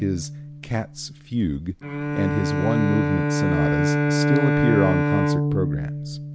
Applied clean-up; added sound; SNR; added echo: none; Bowed string instrument; -3 dB; none.